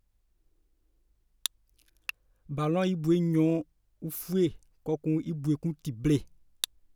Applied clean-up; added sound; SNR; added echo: none; none; none; none.